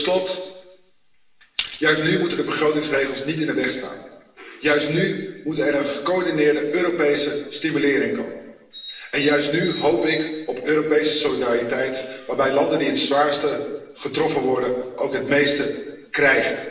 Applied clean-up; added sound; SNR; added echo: none; Bird; 14 dB; reverberation time 1.0 s.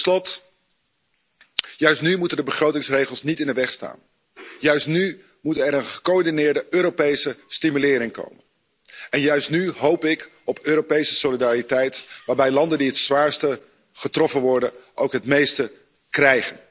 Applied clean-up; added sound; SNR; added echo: none; none; none; none.